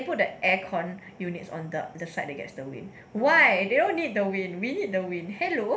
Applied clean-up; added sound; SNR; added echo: none; none; none; none.